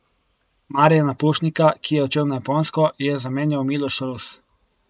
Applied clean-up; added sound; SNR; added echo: none; none; none; none.